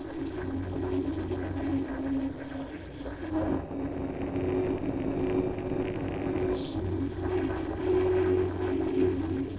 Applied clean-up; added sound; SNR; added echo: neural separator model SepFormer DNS4.